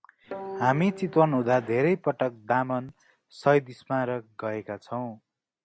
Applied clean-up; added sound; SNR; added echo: none; Guitar; 13 dB; none.